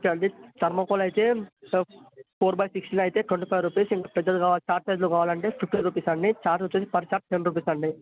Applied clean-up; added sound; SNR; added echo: none; none; none; none.